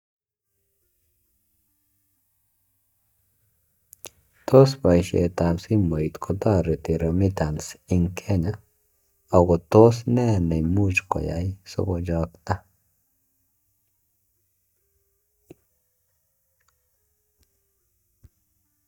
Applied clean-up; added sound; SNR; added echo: neural mask model DeepFilterNet 3.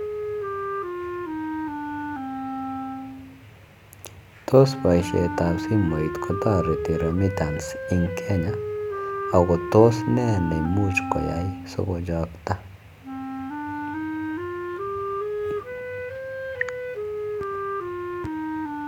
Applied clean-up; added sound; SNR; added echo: none; Wind instrument, woodwind instrument; 5 dB; none.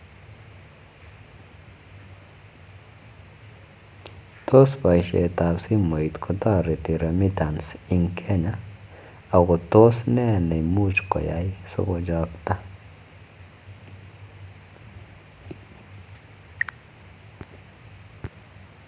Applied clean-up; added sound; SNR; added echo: none; none; none; none.